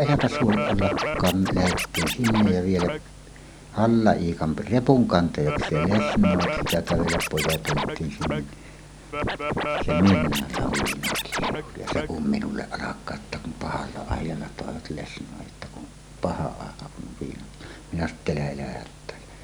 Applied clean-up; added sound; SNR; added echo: none; Scratching (performance technique); 2 dB; none.